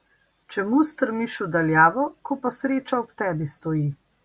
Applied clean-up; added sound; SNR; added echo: none; none; none; none.